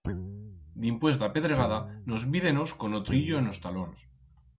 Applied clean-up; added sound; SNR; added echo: none; Guitar; 10 dB; none.